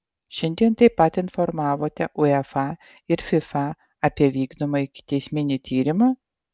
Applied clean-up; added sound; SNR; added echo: none; none; none; none.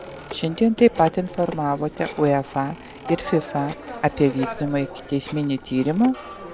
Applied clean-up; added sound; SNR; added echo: none; Telephone; 13 dB; none.